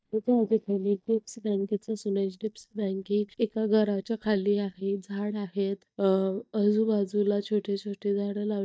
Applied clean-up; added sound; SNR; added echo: neural mask model DeepFilterNet 3.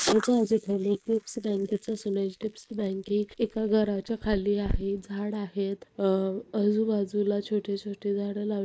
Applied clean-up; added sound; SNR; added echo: neural mask model Resemble Enhance denoiser.